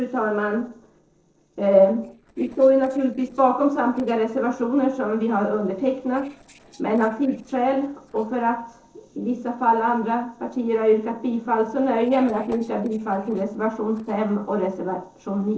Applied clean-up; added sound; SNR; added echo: neural separator model SepFormer DNS4.